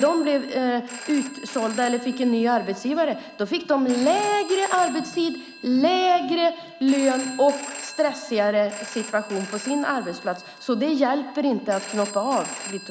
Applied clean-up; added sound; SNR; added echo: none; Telephone; 15 dB; none.